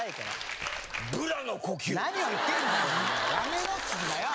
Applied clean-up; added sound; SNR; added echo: none; Water / Splash, splatter; 19 dB; none.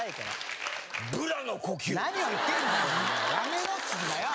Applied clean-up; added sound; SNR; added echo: none; none; none; none.